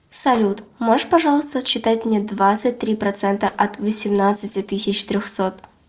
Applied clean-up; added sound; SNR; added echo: neural separator model SepFormer DNS4.